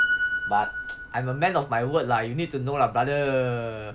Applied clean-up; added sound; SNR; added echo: none; Piano; 6 dB; none.